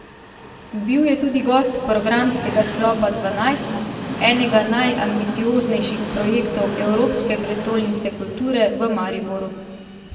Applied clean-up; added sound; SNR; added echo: none; Train; 8 dB; reverberation time 1.4 s.